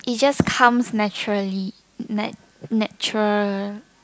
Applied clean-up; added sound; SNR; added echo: none; none; none; none.